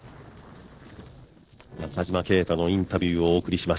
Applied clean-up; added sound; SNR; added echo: neural separator model SepFormer DNS4.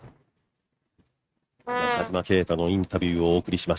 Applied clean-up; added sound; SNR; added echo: neural mask model RNNoise.